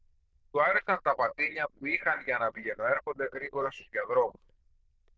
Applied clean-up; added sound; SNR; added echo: neural diffusion model UNIVERSE++.